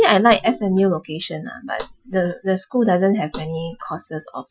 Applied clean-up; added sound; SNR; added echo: classical method Wiener filter.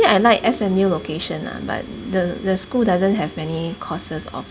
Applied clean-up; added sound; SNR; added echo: none; none; none; none.